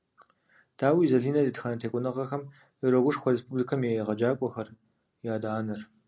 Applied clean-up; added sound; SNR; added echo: none; none; none; none.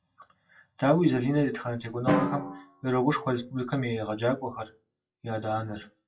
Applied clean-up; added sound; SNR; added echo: classical method WPE with log-MMSE.